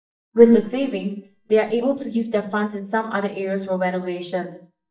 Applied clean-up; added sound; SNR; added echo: neural mask model DeepFilterNet 3.